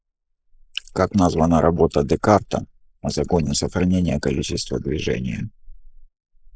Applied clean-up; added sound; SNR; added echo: neural mask model Resemble Enhance denoiser.